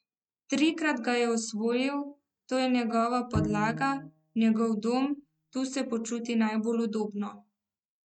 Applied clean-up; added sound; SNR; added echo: neural mask model RNNoise.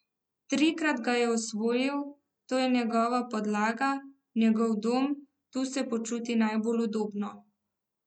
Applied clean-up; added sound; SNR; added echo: none; none; none; none.